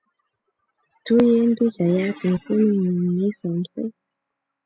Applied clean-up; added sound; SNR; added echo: classical method spectral subtraction.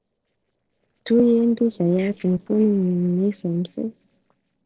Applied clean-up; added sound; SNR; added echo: neural separator model SepFormer DNS4.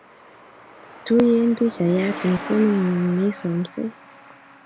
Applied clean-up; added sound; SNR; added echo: none; Truck; 15 dB; none.